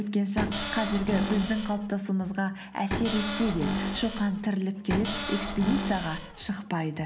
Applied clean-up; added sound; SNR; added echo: none; Cupboard open or close / Door; 3 dB; none.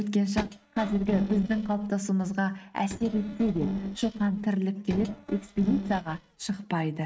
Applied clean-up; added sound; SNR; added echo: neural mask model RNNoise.